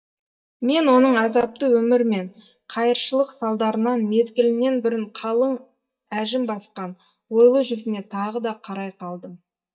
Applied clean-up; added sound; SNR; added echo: neural mask model DeepFilterNet 3.